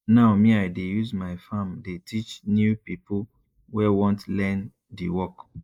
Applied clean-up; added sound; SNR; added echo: neural mask model Resemble Enhance denoiser.